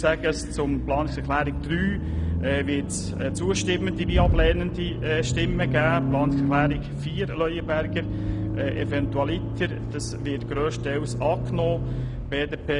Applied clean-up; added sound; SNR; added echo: none; Accelerating, revving, vroom; 0 dB; none.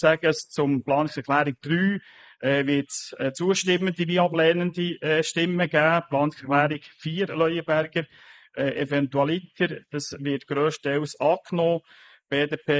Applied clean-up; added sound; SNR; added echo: neural mask model Resemble Enhance denoiser.